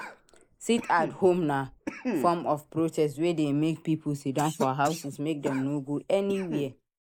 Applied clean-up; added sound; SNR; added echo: neural mask model Resemble Enhance denoiser.